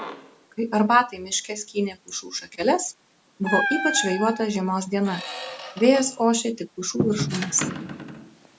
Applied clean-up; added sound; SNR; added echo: none; Squeak; 8 dB; none.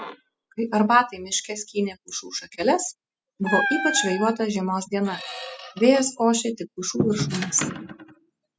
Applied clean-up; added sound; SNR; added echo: classical method spectral subtraction.